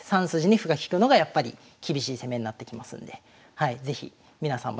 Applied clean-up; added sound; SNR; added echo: none; none; none; none.